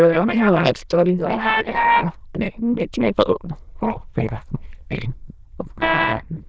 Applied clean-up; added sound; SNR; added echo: neural diffusion model UNIVERSE++.